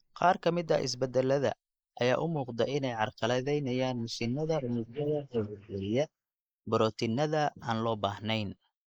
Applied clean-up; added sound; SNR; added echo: neural mask model Resemble Enhance denoiser.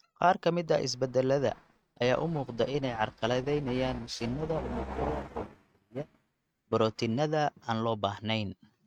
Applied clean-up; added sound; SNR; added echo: neural mask model RNNoise.